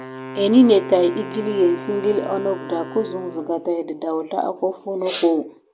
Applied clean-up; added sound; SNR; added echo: none; Wind instrument, woodwind instrument; 15 dB; none.